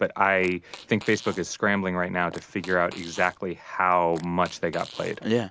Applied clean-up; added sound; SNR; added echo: none; Fart; 20 dB; none.